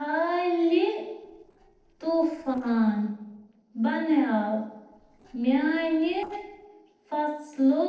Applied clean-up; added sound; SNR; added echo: neural separator model SepFormer DNS4.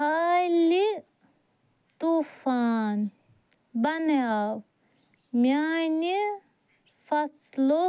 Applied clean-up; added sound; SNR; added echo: none; none; none; none.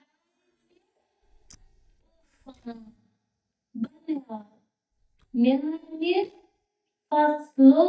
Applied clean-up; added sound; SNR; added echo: neural mask model DeepFilterNet 3.